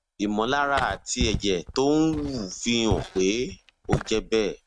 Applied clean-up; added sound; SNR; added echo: neural mask model RNNoise.